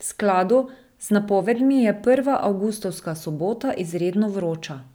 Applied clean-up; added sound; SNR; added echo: none; none; none; none.